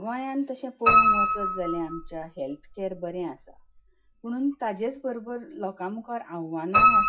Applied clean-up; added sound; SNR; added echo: classical method log-MMSE.